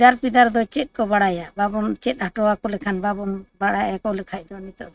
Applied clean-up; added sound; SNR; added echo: neural mask model RNNoise.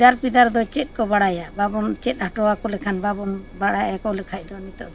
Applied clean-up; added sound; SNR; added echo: none; Engine; 19 dB; none.